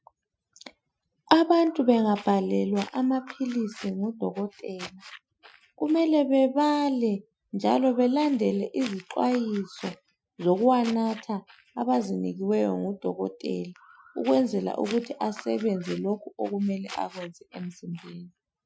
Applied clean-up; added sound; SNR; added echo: classical method Wiener filter.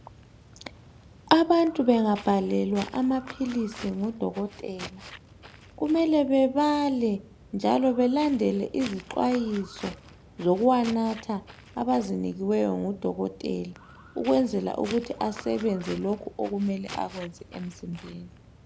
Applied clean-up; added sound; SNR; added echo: none; Walk, footsteps; 19 dB; none.